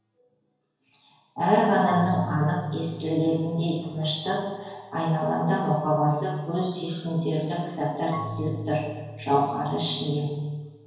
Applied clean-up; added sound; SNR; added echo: none; Marimba, xylophone / Wood; 15 dB; reverberation time 1.2 s.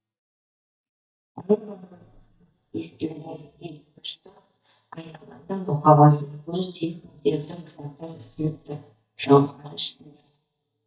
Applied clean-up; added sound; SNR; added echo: neural mask model DeepFilterNet 3.